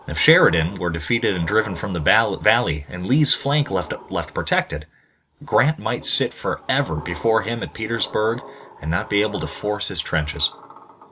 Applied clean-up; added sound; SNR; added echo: none; Sliding door; 20 dB; none.